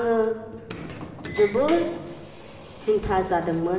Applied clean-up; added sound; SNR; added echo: none; Sliding door; 14 dB; reverberation time 1.2 s.